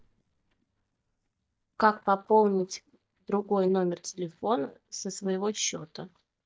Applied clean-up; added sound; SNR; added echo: neural mask model DeepFilterNet 3.